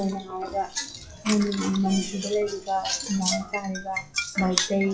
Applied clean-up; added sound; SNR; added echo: classical method WPE with log-MMSE.